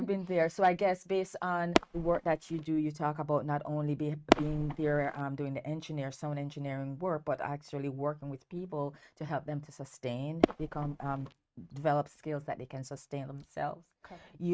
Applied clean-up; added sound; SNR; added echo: neural mask model RNNoise.